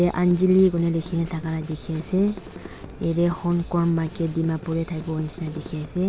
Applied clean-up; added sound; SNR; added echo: none; Drum kit; 18 dB; none.